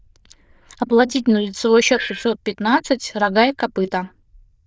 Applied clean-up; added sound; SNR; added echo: neural diffusion model UNIVERSE++.